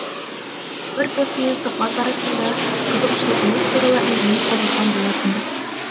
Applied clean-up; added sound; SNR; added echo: none; Aircraft; -1 dB; none.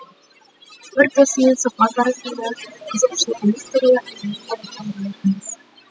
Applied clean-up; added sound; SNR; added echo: classical method spectral subtraction.